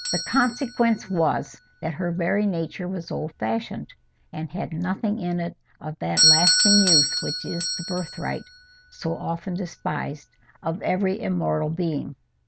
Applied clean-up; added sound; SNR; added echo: none; Doorbell; 2 dB; none.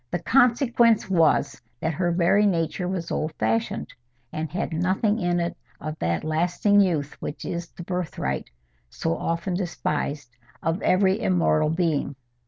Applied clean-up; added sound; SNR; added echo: none; none; none; none.